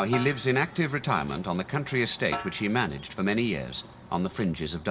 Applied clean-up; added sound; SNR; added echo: none; Snare drum; 14 dB; reverberation time 0.3 s.